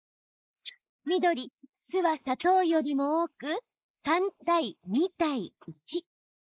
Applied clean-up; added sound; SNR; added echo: neural mask model Resemble Enhance denoiser.